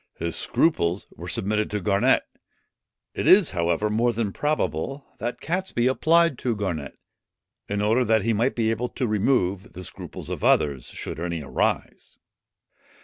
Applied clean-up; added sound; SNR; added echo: none; none; none; none.